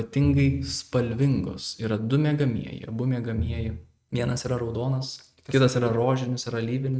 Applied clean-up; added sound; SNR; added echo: neural mask model RNNoise.